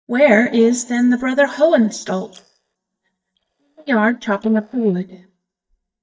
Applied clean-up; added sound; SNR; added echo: neural mask model DeepFilterNet 3.